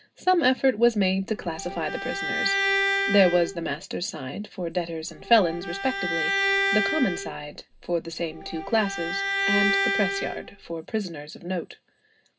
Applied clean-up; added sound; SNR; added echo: none; Bowed string instrument; 2 dB; reverberation time 0.2 s.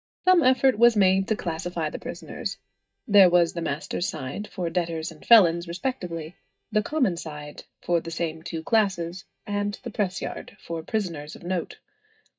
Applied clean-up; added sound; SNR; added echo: neural mask model DeepFilterNet 3.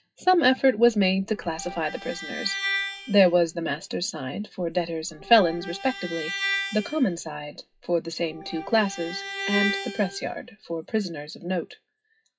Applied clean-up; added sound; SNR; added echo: classical method WPE with log-MMSE.